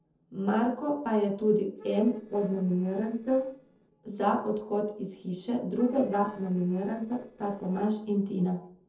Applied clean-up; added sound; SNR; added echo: neural separator model SepFormer DNS4.